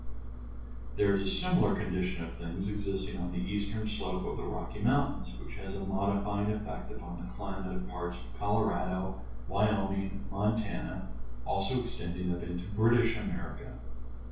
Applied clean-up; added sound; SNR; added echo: none; Engine; 3 dB; reverberation time 0.6 s.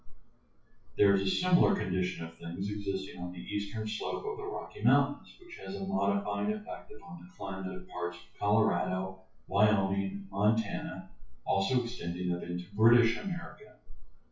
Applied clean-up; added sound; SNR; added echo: classical method WPE with log-MMSE.